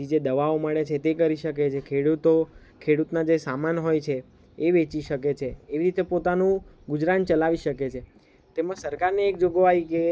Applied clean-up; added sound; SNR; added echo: none; none; none; none.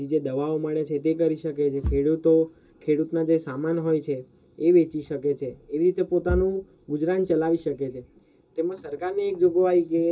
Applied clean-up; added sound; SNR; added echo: none; Bass drum / Thump, thud; 16 dB; reverberation time 0.2 s.